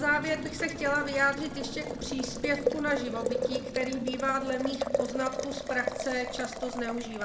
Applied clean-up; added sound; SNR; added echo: none; Boiling; 3 dB; reverberation time 0.6 s.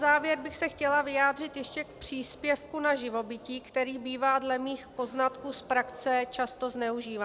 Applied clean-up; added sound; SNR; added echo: none; none; none; none.